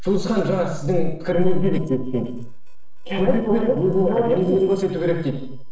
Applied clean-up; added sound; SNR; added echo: neural separator model SepFormer DNS4.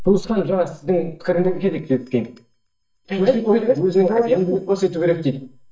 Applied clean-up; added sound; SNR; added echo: neural mask model DeepFilterNet 3.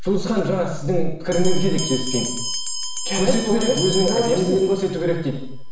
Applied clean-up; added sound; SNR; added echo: none; Bell; 11 dB; reverberation time 0.7 s.